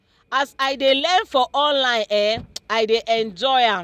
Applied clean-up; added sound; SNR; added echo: none; none; none; none.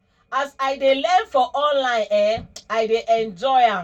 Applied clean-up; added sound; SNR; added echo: none; none; none; reverberation time 0.2 s.